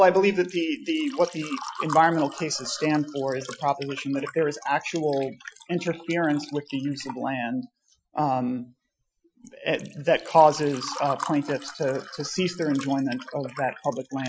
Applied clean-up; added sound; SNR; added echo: classical method Wiener filter.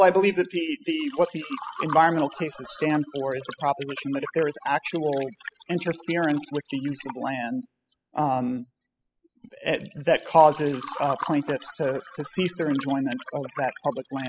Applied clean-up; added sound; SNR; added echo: classical method spectral subtraction.